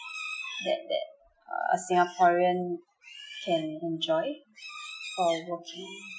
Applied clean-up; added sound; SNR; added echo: classical method Wiener filter.